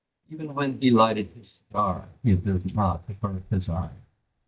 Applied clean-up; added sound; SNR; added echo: neural mask model DeepFilterNet 3.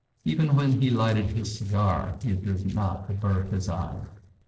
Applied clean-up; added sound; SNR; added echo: neural separator model SepFormer DNS4.